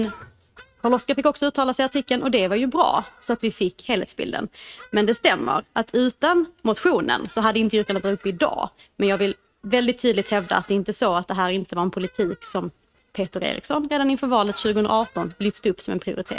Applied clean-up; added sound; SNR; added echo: neural mask model RNNoise.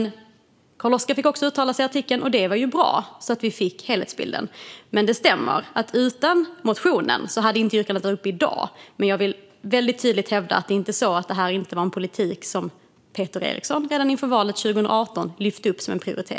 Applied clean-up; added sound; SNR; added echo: none; none; none; none.